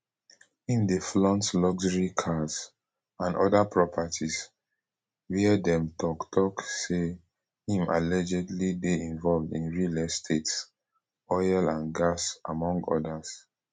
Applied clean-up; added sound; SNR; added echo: none; none; none; none.